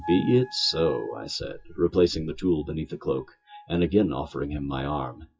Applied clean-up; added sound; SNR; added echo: classical method WPE with log-MMSE.